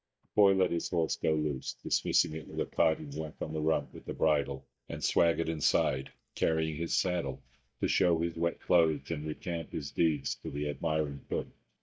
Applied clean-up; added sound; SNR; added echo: neural mask model DeepFilterNet 3.